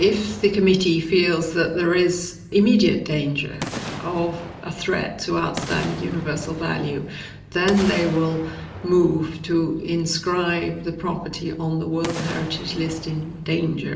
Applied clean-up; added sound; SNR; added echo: none; Boom; 15 dB; reverberation time 0.6 s.